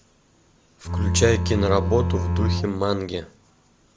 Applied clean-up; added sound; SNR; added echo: none; Bowed string instrument; -2 dB; none.